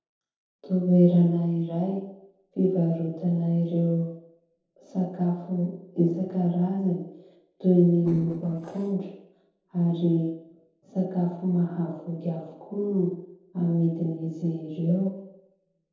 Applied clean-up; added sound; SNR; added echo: neural separator model SepFormer DNS4.